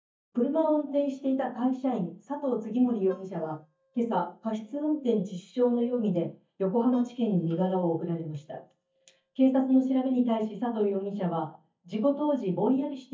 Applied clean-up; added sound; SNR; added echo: neural mask model DeepFilterNet 3.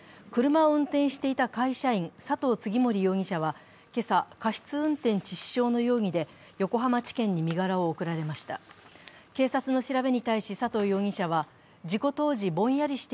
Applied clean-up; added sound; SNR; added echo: none; none; none; none.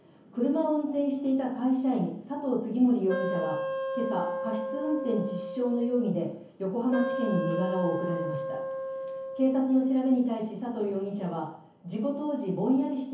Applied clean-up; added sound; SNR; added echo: none; Wind instrument, woodwind instrument; 5 dB; reverberation time 0.7 s.